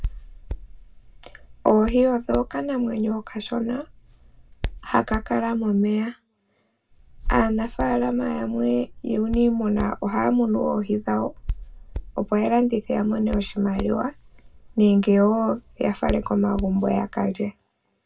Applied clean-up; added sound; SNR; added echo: none; Hands; 12 dB; reverberation time 0.2 s.